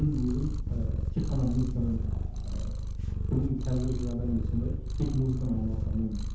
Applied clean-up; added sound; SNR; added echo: none; Purr; -1 dB; reverberation time 0.8 s.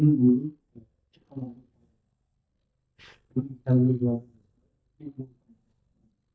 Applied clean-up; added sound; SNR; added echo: neural mask model DeepFilterNet 3.